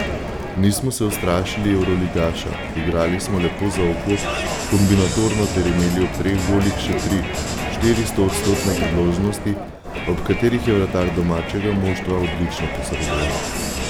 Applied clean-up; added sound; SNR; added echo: none; Crowd; 5 dB; none.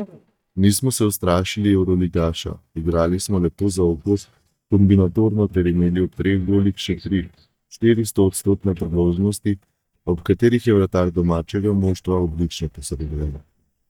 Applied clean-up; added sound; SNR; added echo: neural mask model DeepFilterNet 3.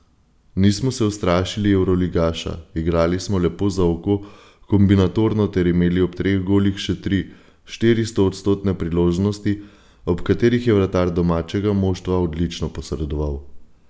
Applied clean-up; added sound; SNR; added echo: none; none; none; none.